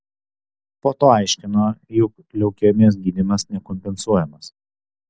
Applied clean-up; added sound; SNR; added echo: none; none; none; none.